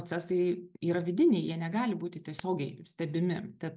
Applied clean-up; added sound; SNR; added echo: none; none; none; none.